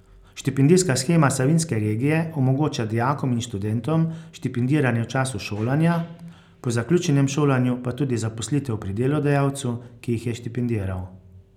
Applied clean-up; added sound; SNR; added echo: none; none; none; none.